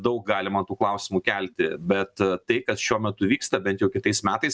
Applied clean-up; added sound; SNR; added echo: none; none; none; none.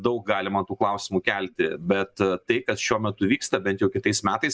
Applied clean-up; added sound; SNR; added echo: neural mask model Resemble Enhance denoiser.